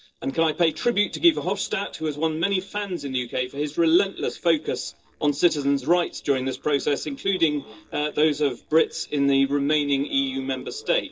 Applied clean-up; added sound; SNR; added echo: neural separator model SepFormer DNS4.